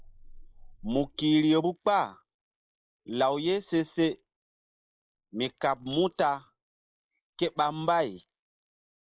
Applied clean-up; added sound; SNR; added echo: neural mask model Resemble Enhance denoiser.